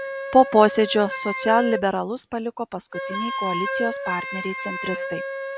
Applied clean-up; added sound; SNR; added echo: none; Wind instrument, woodwind instrument; 7 dB; none.